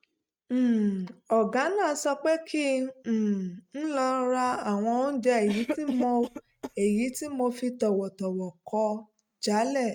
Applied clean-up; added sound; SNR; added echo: neural mask model RNNoise.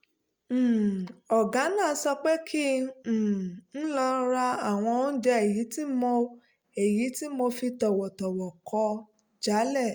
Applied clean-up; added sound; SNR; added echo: none; none; none; none.